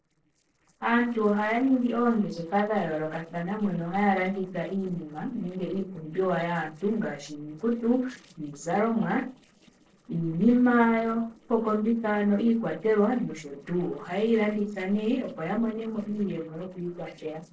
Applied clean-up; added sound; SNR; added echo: neural separator model SepFormer DNS4.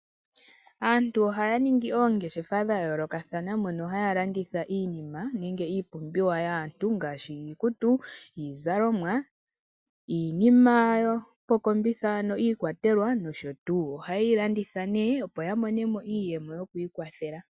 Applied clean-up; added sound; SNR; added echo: none; none; none; none.